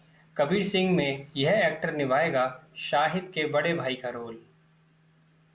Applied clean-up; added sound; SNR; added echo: none; none; none; none.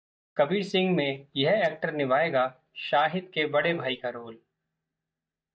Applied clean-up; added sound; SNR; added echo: neural mask model DeepFilterNet 3.